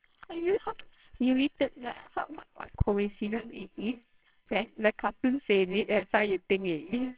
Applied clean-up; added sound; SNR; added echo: neural separator model SepFormer WHAMR!.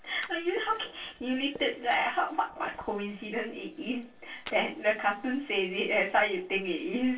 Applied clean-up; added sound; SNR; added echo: neural separator model SepFormer DNS4.